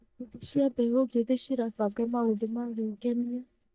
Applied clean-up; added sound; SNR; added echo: neural mask model DeepFilterNet 3.